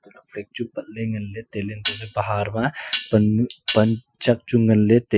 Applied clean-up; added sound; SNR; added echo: classical method Wiener filter.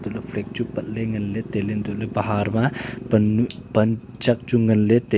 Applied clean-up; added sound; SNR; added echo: none; none; none; none.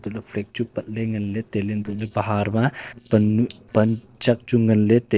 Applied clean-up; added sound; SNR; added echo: neural separator model SepFormer DNS4.